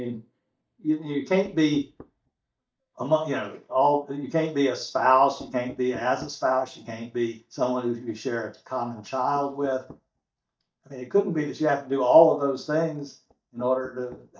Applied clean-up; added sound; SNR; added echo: neural mask model DeepFilterNet 3.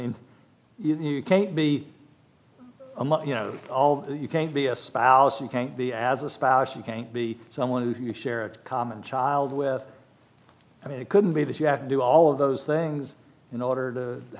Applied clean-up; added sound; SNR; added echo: none; none; none; none.